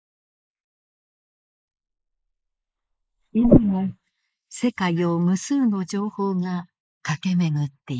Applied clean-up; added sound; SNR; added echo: neural mask model Resemble Enhance denoiser.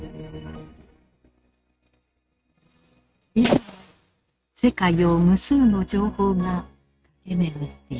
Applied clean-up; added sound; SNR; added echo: neural mask model RNNoise.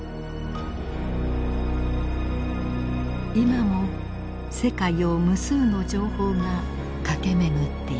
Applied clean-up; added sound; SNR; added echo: none; none; none; none.